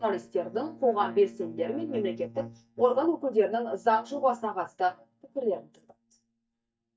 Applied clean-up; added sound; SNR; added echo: neural mask model DeepFilterNet 3.